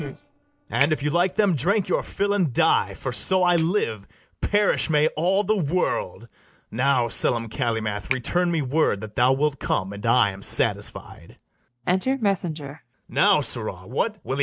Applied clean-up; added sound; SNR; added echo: neural separator model SepFormer DNS4.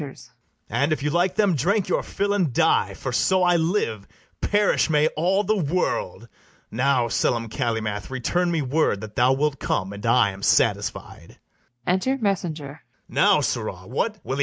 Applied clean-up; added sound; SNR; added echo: none; none; none; none.